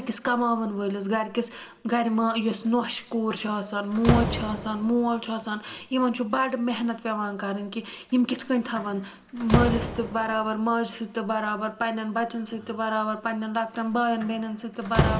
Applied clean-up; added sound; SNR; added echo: none; Slam; 7 dB; reverberation time 0.8 s.